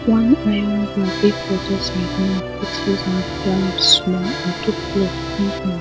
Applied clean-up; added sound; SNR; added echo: none; Accordion + Musical instrument; 6 dB; none.